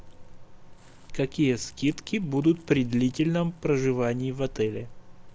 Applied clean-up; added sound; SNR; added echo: none; Crackle; 15 dB; none.